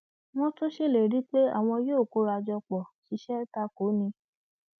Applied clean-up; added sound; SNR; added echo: none; none; none; none.